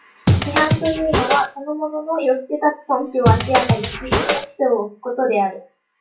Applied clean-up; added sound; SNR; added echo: classical method WPE with log-MMSE.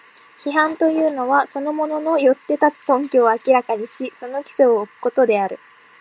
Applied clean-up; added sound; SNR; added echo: none; none; none; none.